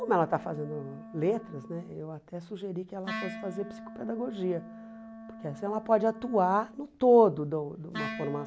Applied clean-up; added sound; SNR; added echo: none; Wind instrument, woodwind instrument; 14 dB; none.